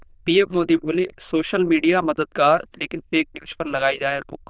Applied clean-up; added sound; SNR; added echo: neural diffusion model UNIVERSE++.